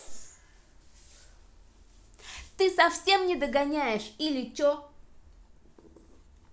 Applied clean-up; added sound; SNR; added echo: none; none; none; none.